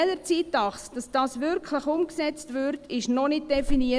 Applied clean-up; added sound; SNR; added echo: none; Alarm / Insect; 9 dB; none.